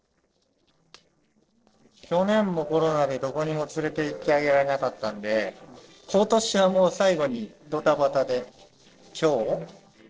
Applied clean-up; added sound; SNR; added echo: neural separator model SepFormer DNS4.